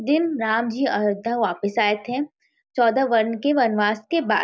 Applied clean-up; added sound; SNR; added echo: none; none; none; none.